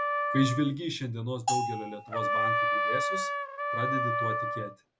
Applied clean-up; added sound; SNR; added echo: none; Bell + Trumpet; -3 dB; none.